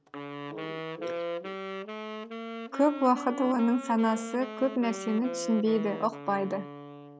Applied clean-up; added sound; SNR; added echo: none; Wind instrument, woodwind instrument; 8 dB; none.